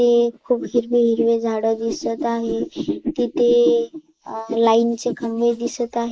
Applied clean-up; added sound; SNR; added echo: neural mask model Resemble Enhance denoiser.